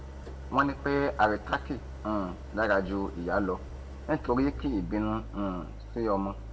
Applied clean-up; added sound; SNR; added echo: none; Idling; 10 dB; reverberation time 0.8 s.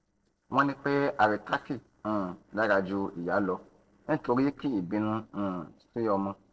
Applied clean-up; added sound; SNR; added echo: neural separator model SepFormer DNS4.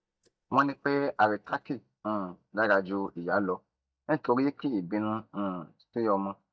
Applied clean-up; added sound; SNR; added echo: neural mask model DeepFilterNet 3.